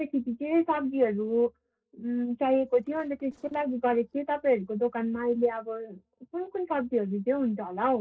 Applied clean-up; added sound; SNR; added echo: neural separator model SepFormer DNS4.